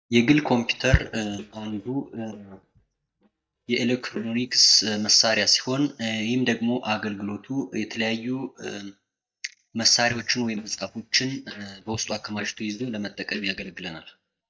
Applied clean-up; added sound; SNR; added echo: neural mask model DeepFilterNet 3.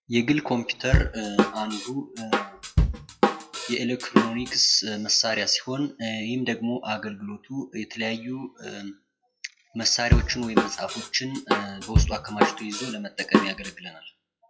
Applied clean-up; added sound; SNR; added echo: classical method WPE with log-MMSE.